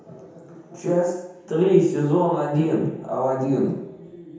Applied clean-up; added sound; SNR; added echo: none; none; none; reverberation time 0.9 s.